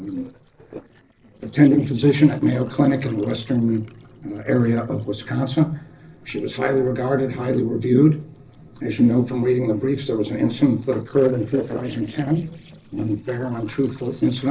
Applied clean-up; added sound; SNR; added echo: neural separator model SepFormer DNS4.